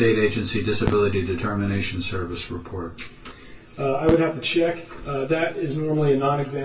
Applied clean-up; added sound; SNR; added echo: none; Fireworks; 13 dB; reverberation time 0.1 s.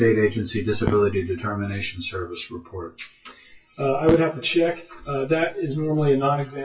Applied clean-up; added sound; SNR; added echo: classical method WPE with log-MMSE.